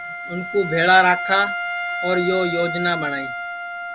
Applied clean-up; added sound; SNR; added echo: none; Wind instrument, woodwind instrument; 6 dB; none.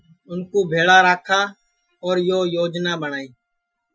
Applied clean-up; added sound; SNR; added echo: classical method Wiener filter.